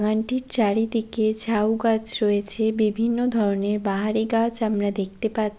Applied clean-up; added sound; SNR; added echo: none; none; none; none.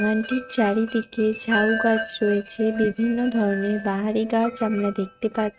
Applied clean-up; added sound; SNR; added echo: neural mask model RNNoise.